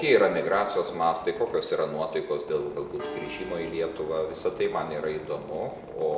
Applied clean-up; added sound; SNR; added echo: none; Squeak + Church bell; 16 dB; none.